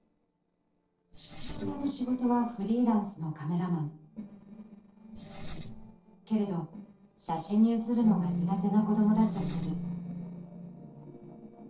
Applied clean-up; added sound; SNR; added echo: neural separator model SepFormer DNS4.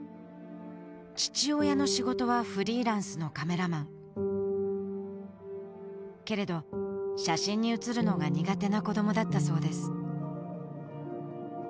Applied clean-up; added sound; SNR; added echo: none; none; none; none.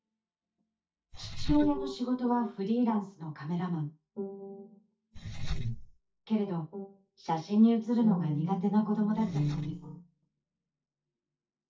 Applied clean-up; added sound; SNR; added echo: neural mask model DeepFilterNet 3.